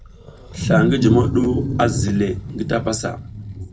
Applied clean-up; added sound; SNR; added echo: none; Wild animals; 1 dB; reverberation time 0.2 s.